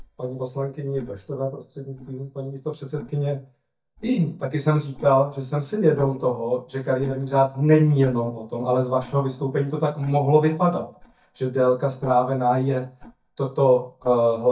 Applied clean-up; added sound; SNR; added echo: neural mask model DeepFilterNet 3.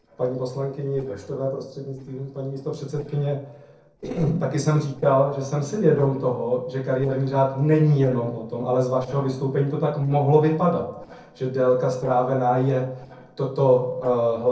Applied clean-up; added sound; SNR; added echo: neural separator model SepFormer DNS4.